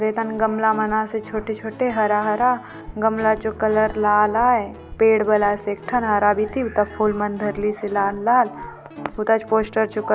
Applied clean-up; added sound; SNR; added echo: none; Guitar; 18 dB; none.